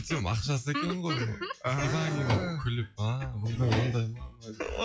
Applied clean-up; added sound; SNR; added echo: classical method log-MMSE.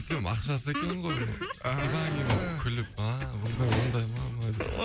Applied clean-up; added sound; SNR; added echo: none; Drawer open or close; 7 dB; none.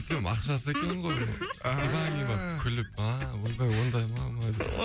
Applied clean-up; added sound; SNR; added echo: none; none; none; none.